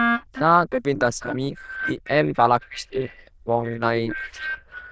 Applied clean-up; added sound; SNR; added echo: neural diffusion model UNIVERSE++.